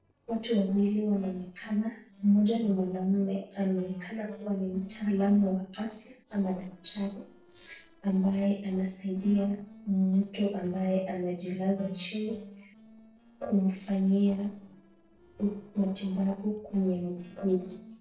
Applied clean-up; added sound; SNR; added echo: neural separator model SepFormer DNS4.